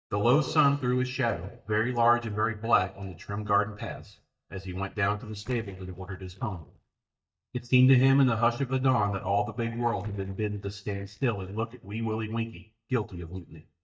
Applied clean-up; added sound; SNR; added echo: neural mask model DeepFilterNet 3.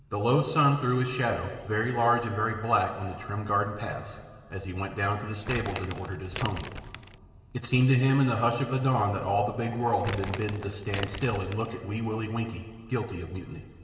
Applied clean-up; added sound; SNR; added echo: none; Crumpling, crinkling; 10 dB; reverberation time 2.9 s.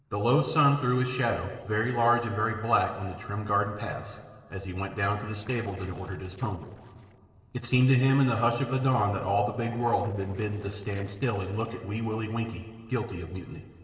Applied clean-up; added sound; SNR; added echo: neural separator model SepFormer DNS4.